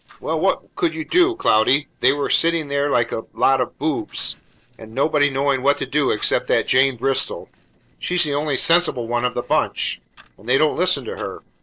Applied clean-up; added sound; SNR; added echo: neural separator model SepFormer DNS4.